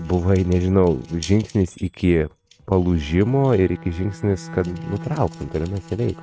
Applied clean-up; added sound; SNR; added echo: neural mask model RNNoise.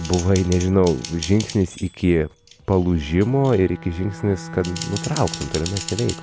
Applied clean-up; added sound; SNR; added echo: none; Typing + Bowed string instrument; 13 dB; none.